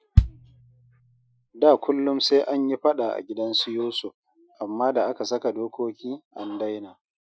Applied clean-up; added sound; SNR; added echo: classical method Wiener filter.